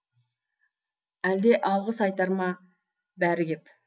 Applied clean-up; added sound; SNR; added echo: none; none; none; none.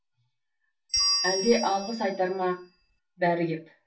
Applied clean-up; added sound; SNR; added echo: none; Bell; 2 dB; reverberation time 0.2 s.